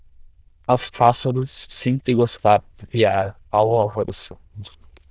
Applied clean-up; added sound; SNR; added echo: neural diffusion model UNIVERSE++.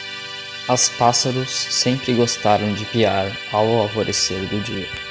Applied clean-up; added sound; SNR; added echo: none; Musical instrument; 11 dB; none.